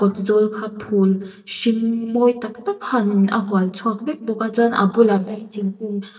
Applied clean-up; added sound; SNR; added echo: neural mask model DeepFilterNet 3.